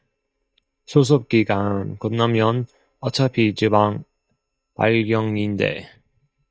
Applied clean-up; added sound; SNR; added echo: neural mask model DeepFilterNet 3.